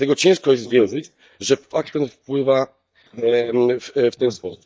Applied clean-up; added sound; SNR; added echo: neural mask model DeepFilterNet 3.